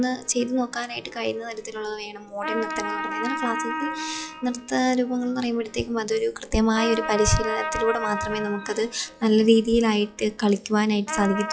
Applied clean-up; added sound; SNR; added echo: classical method log-MMSE.